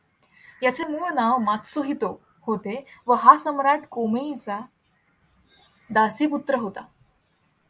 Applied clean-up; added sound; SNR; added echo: none; none; none; none.